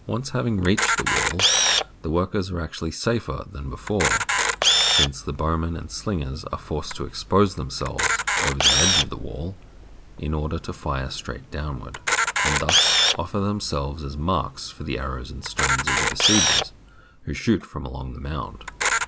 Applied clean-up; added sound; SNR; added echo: none; Camera; -2 dB; none.